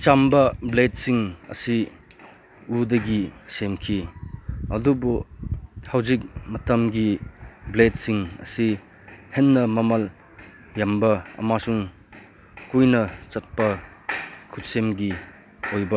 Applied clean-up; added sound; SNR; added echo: none; none; none; none.